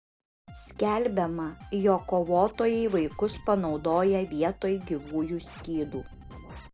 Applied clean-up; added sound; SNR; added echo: none; Drum kit + Scratching (performance technique); 18 dB; none.